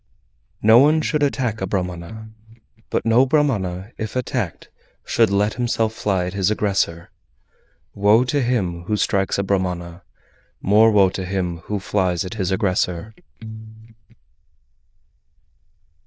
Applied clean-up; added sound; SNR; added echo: neural diffusion model UNIVERSE++.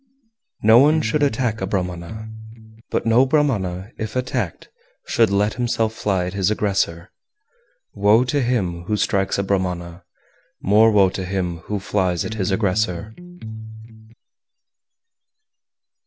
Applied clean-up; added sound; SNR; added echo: none; Electric guitar; 9 dB; none.